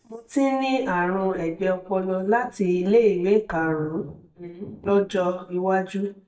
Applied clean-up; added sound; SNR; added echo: neural mask model DeepFilterNet 3.